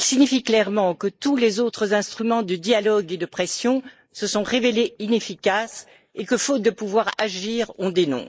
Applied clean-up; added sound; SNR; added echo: neural mask model Resemble Enhance denoiser.